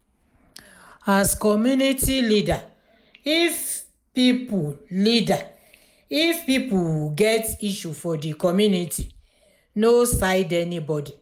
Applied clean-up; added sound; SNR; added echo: neural mask model Resemble Enhance denoiser.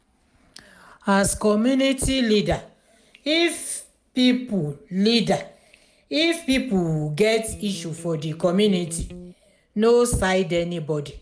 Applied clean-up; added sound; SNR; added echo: none; Electric guitar; 16 dB; none.